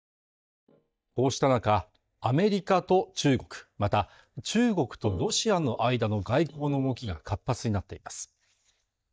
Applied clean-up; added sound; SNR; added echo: neural mask model DeepFilterNet 3.